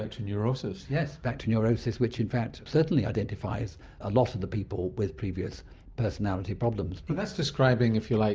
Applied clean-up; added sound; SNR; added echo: none; none; none; none.